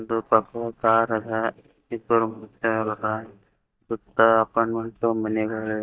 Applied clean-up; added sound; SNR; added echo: neural mask model DeepFilterNet 3.